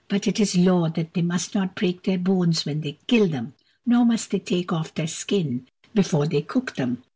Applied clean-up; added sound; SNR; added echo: none; none; none; none.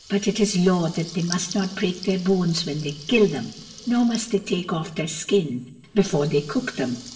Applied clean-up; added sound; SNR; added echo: none; Water tap, faucet / Liquid; 18 dB; reverberation time 0.8 s.